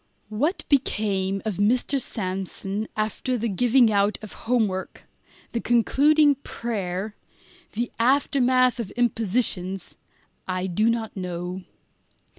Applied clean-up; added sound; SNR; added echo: none; none; none; none.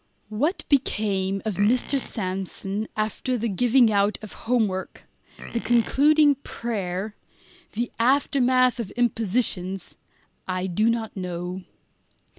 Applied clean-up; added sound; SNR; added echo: none; Livestock, farm animals, working animals; 16 dB; none.